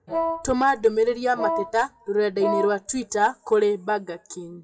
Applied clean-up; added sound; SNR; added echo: classical method WPE with log-MMSE.